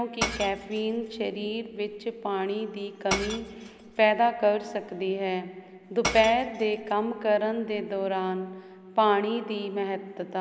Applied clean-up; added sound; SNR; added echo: none; Shatter / Crushing; 11 dB; none.